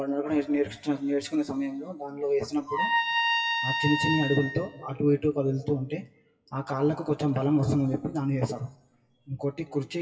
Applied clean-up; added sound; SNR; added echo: classical method WPE with log-MMSE.